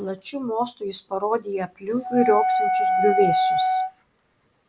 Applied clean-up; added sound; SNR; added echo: none; Wind instrument, woodwind instrument; -3 dB; none.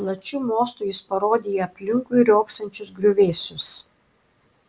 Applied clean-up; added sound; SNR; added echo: none; none; none; none.